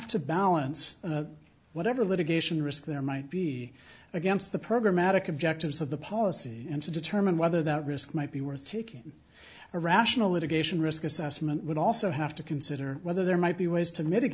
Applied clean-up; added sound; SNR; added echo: none; none; none; none.